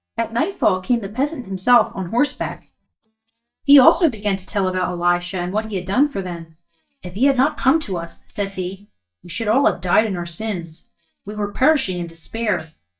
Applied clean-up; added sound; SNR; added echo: neural mask model DeepFilterNet 3.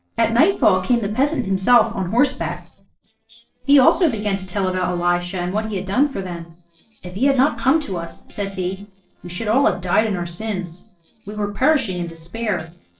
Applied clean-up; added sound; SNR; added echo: neural separator model SepFormer DNS4.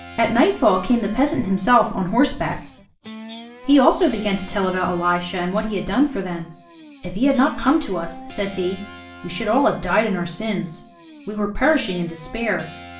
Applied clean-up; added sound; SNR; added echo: none; Guitar; 18 dB; reverberation time 0.4 s.